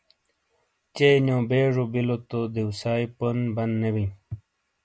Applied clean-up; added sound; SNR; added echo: none; none; none; none.